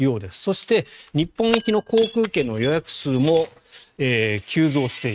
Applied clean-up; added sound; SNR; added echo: neural mask model RNNoise.